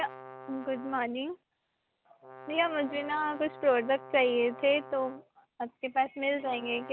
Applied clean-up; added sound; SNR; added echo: none; Brass instrument; 17 dB; none.